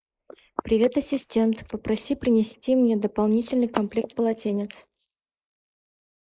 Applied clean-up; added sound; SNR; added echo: neural mask model Resemble Enhance denoiser.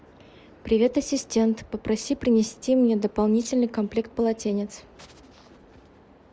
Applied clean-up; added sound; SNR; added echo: none; none; none; none.